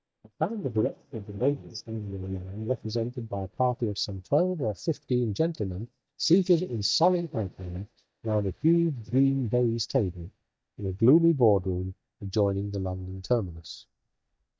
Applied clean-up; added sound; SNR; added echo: neural mask model DeepFilterNet 3.